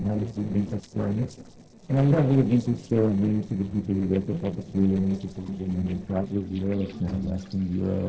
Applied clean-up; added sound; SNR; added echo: neural separator model SepFormer DNS4.